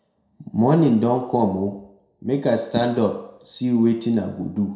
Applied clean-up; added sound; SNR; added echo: none; none; none; reverberation time 0.6 s.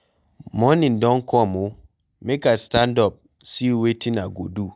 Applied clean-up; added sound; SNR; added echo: none; none; none; none.